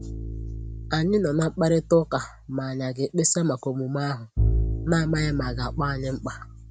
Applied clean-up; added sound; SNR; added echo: none; Bowed string instrument; 5 dB; none.